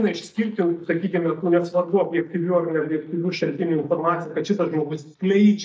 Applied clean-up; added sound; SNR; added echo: neural mask model DeepFilterNet 3.